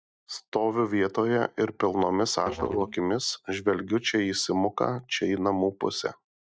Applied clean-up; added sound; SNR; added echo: neural mask model RNNoise.